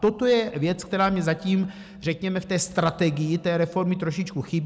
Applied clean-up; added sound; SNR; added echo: none; none; none; none.